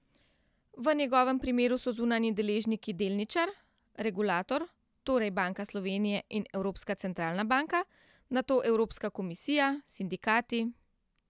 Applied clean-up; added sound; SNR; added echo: none; none; none; none.